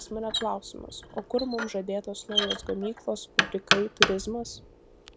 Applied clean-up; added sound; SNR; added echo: none; Knock; -1 dB; none.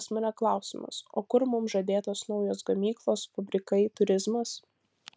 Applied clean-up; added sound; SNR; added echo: none; none; none; none.